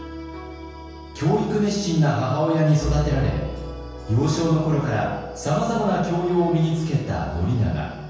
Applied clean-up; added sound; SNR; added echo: none; none; none; reverberation time 1.2 s.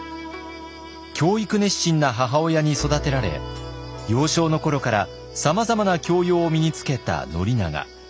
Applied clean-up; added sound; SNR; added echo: none; none; none; none.